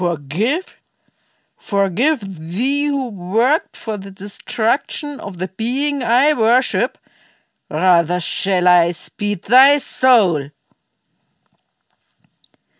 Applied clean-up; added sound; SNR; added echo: none; none; none; none.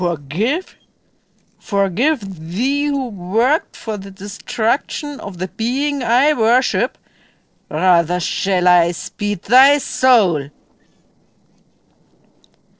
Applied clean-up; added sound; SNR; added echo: neural separator model SepFormer DNS4.